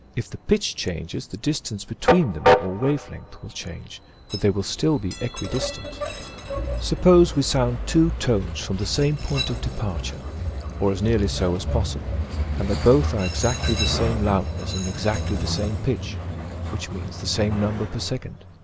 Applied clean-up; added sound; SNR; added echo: none; Train; 3 dB; none.